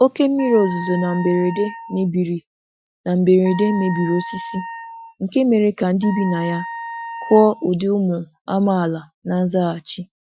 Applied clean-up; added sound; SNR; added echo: classical method Wiener filter.